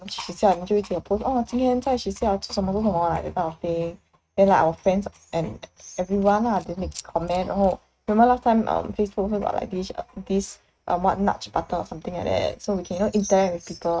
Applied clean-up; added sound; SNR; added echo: neural mask model RNNoise.